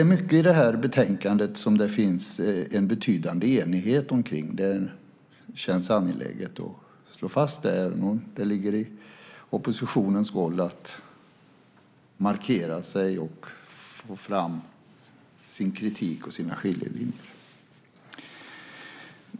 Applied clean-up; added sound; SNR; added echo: none; none; none; none.